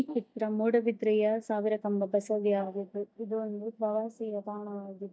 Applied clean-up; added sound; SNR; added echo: neural mask model DeepFilterNet 3.